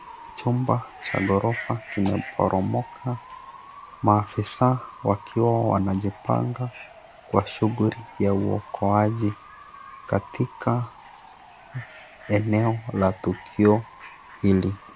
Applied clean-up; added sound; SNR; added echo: none; Bird / Fowl; 17 dB; none.